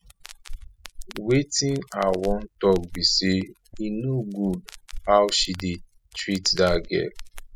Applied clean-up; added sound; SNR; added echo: classical method spectral subtraction.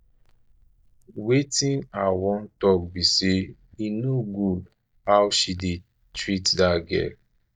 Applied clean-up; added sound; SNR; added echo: neural mask model DeepFilterNet 3.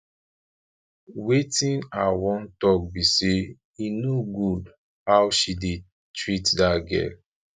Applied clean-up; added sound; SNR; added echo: none; none; none; none.